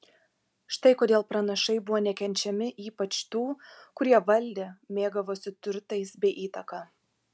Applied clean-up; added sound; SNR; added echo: none; none; none; none.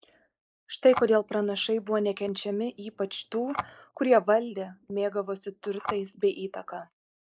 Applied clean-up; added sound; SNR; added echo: neural mask model Resemble Enhance denoiser.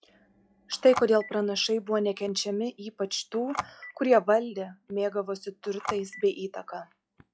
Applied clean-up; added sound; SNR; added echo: classical method log-MMSE.